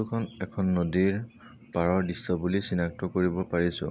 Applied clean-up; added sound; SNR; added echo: none; none; none; none.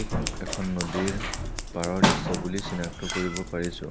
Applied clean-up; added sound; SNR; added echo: none; Scissors; -2 dB; none.